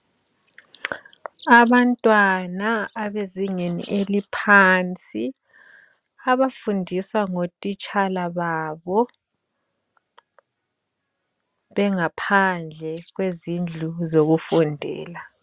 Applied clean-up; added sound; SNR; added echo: none; none; none; none.